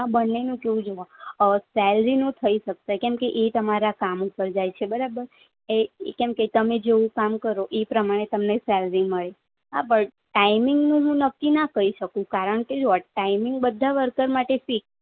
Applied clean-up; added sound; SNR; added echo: none; none; none; none.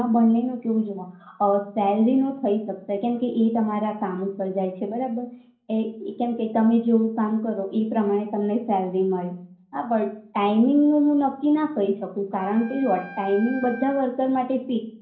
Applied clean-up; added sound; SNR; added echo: none; Wind instrument, woodwind instrument; 17 dB; reverberation time 0.6 s.